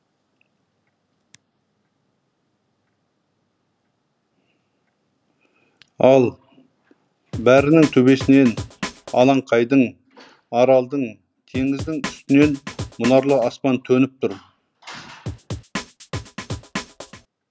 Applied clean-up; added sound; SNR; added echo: none; Drum; 11 dB; none.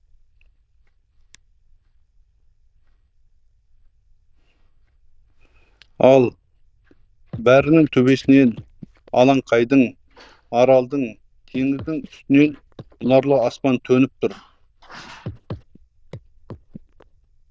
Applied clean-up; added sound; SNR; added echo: neural diffusion model UNIVERSE++.